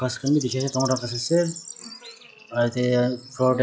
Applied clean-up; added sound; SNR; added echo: classical method log-MMSE.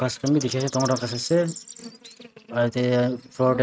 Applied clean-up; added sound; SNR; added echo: neural mask model RNNoise.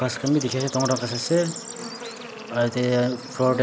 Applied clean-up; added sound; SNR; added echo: none; Bird / Insect; 10 dB; none.